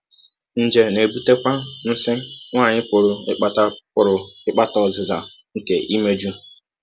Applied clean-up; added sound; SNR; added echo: none; none; none; none.